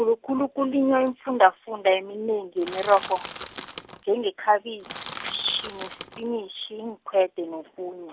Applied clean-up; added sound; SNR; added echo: none; Crushing; 13 dB; none.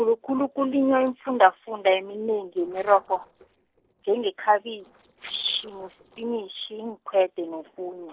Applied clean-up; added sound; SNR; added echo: neural separator model SepFormer DNS4.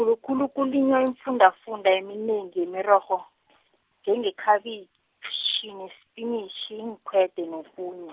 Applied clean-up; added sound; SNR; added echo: none; none; none; none.